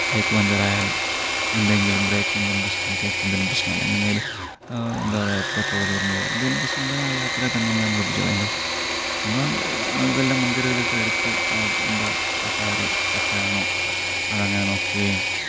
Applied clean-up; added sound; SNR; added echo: none; Engine / Mechanisms; -2 dB; none.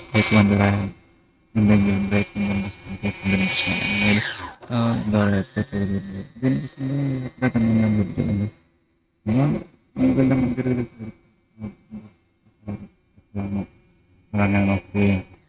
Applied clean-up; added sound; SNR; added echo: neural mask model RNNoise.